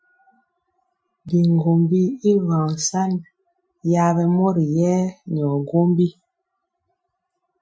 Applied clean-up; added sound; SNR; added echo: classical method Wiener filter.